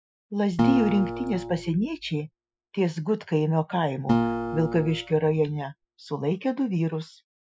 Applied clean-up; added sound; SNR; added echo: classical method Wiener filter.